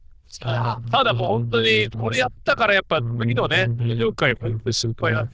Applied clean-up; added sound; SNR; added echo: neural diffusion model UNIVERSE++.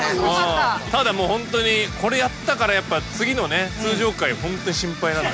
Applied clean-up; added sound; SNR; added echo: none; none; none; none.